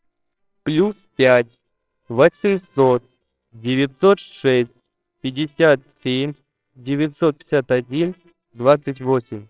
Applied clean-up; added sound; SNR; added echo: neural separator model SepFormer WHAMR!.